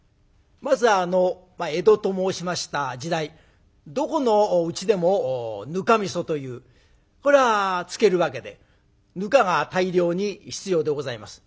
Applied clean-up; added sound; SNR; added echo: none; none; none; none.